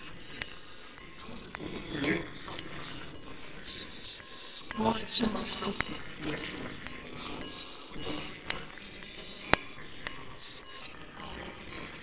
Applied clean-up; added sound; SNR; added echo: neural separator model SepFormer WHAMR!.